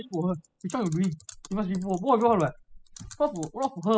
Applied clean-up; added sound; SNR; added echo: classical method spectral subtraction.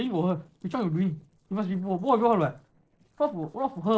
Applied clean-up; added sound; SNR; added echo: neural separator model SepFormer DNS4.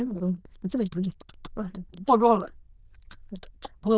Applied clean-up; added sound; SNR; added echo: neural diffusion model UNIVERSE++.